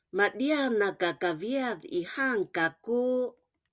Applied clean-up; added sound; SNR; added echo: none; none; none; none.